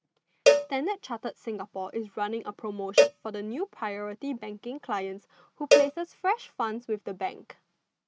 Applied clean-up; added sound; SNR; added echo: neural mask model RNNoise.